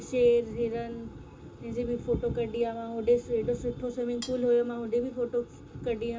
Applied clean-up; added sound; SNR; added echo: none; Cutlery, silverware; 17 dB; reverberation time 0.2 s.